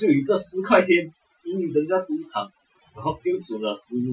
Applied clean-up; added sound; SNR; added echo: classical method Wiener filter.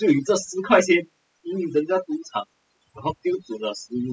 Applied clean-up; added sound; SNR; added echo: classical method spectral subtraction.